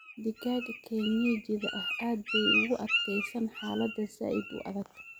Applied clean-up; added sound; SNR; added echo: none; Bird; 3 dB; none.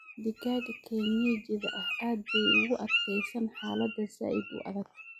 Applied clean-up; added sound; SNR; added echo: classical method log-MMSE.